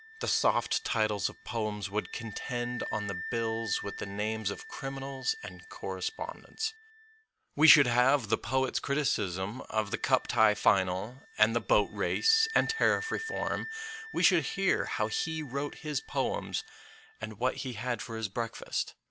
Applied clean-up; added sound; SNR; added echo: none; Wind instrument, woodwind instrument; 14 dB; none.